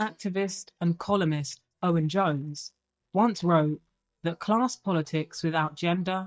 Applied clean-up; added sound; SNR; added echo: neural mask model DeepFilterNet 3.